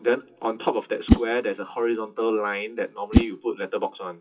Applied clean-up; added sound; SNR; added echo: classical method WPE with log-MMSE.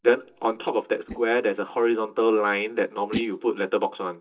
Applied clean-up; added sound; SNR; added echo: neural mask model DeepFilterNet 3.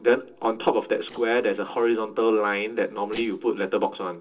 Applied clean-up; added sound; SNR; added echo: neural separator model SepFormer DNS4.